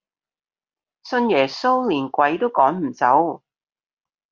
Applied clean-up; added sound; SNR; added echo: none; none; none; none.